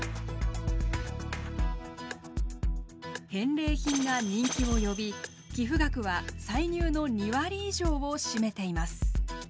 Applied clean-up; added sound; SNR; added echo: none; none; none; none.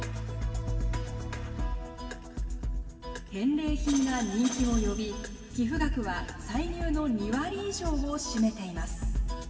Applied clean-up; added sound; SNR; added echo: none; none; none; reverberation time 2.3 s.